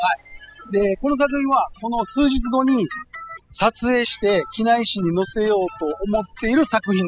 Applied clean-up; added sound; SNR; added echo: classical method spectral subtraction.